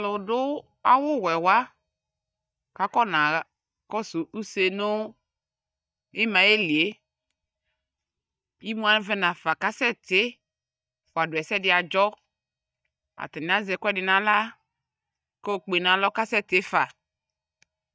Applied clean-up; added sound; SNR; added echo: neural mask model DeepFilterNet 3.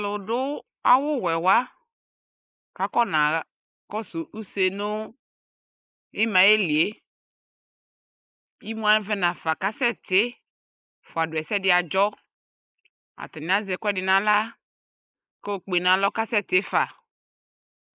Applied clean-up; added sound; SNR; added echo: neural mask model Resemble Enhance denoiser.